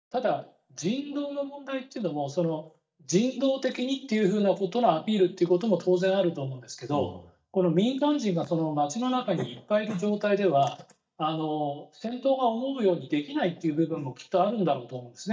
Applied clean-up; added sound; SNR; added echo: neural mask model DeepFilterNet 3.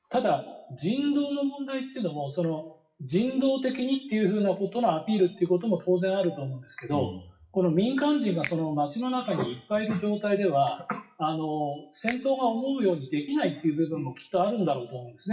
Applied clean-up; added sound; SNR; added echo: classical method WPE with log-MMSE.